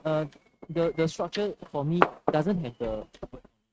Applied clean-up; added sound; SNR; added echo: neural mask model RNNoise.